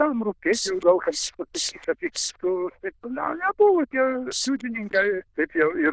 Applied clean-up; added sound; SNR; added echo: neural diffusion model UNIVERSE++.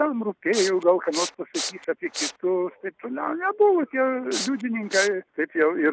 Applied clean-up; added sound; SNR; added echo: none; Respiratory sounds; 8 dB; none.